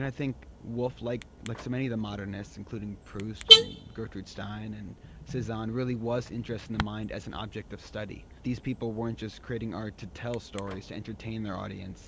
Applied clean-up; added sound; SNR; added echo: none; Alarm / Car; -3 dB; none.